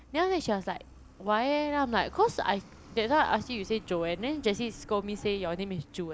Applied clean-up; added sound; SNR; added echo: none; Truck; 19 dB; none.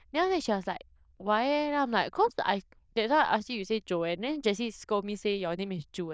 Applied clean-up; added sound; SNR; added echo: neural diffusion model UNIVERSE++.